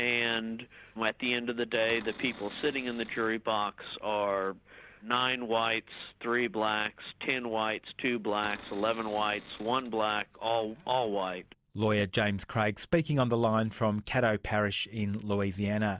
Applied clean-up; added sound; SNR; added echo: none; Cupboard open or close / Door; 17 dB; none.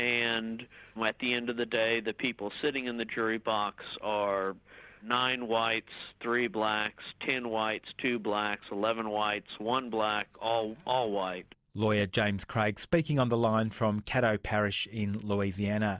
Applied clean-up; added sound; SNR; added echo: none; none; none; none.